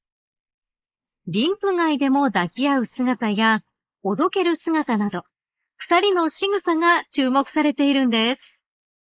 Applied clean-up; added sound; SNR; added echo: neural mask model Resemble Enhance denoiser.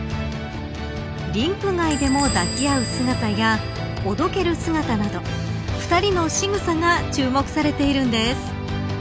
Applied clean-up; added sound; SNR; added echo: none; Door / Bell; 15 dB; none.